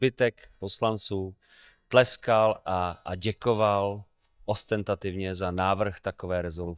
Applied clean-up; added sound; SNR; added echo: neural mask model DeepFilterNet 3.